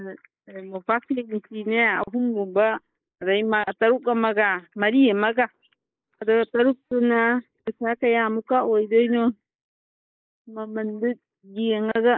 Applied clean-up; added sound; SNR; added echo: neural mask model Resemble Enhance denoiser.